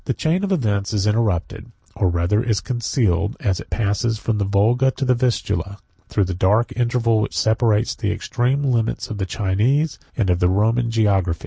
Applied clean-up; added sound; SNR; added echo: none; none; none; none.